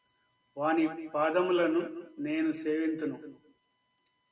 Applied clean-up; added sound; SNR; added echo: none; none; none; none.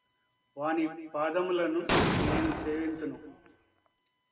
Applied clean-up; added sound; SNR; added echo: none; Explosion; -2 dB; none.